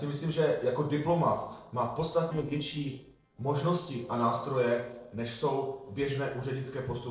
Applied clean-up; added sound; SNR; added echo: neural separator model SepFormer DNS4.